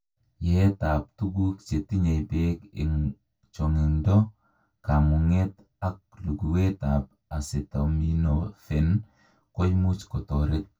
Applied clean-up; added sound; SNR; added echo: none; none; none; reverberation time 0.1 s.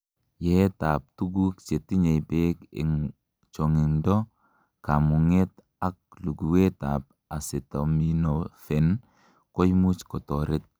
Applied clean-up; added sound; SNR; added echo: none; none; none; none.